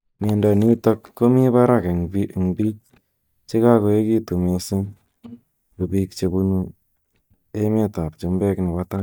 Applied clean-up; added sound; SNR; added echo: neural mask model DeepFilterNet 3.